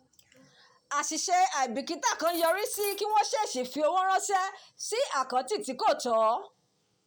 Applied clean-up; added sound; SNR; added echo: none; Cutlery, silverware; 15 dB; none.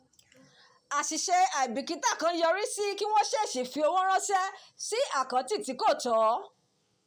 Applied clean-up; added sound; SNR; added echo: none; none; none; none.